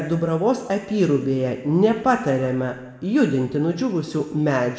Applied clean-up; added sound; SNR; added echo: none; none; none; reverberation time 0.9 s.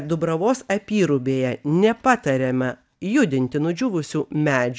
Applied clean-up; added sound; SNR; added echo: none; none; none; none.